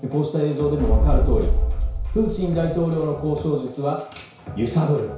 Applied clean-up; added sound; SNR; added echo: none; Boom; -2 dB; reverberation time 0.6 s.